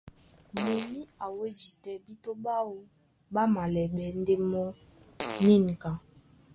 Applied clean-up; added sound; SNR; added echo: none; Fart; 9 dB; none.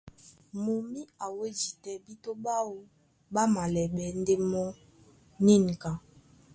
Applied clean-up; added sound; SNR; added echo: none; none; none; none.